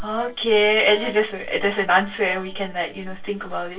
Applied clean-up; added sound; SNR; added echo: neural separator model SepFormer DNS4.